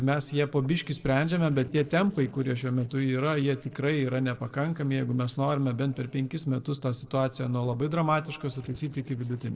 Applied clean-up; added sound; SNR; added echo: neural separator model SepFormer DNS4.